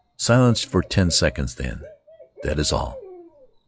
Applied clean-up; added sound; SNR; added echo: classical method log-MMSE.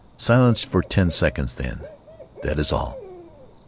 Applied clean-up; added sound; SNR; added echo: none; Cricket / Bird; 19 dB; none.